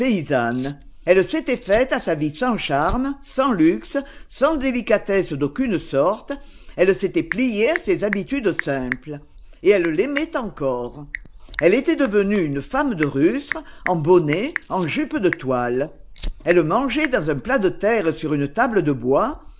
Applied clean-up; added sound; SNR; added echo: neural mask model Resemble Enhance denoiser.